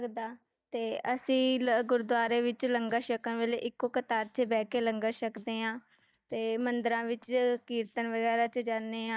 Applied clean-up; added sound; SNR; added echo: neural mask model DeepFilterNet 3.